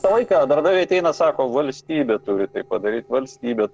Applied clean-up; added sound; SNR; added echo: neural separator model SepFormer DNS4.